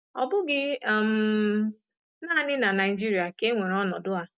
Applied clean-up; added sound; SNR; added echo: none; none; none; none.